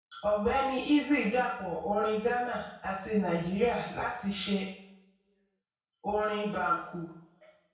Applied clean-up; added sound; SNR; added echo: none; none; none; reverberation time 0.6 s.